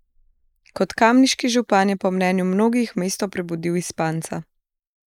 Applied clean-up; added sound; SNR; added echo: neural mask model Resemble Enhance denoiser.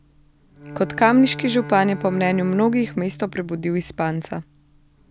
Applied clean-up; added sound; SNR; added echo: none; Bowed string instrument; 15 dB; none.